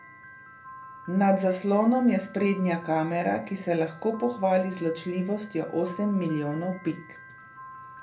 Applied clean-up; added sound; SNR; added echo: none; Piano; 19 dB; reverberation time 0.3 s.